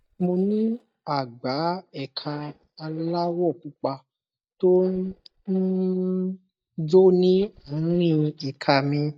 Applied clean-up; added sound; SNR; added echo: neural mask model DeepFilterNet 3.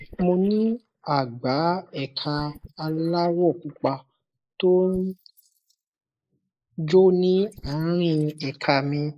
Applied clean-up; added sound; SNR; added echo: neural mask model Resemble Enhance denoiser.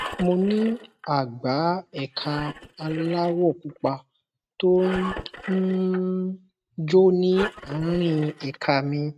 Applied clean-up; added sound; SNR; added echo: neural mask model RNNoise.